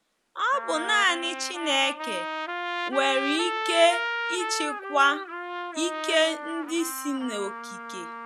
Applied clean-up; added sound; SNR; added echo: none; Trumpet; 6 dB; none.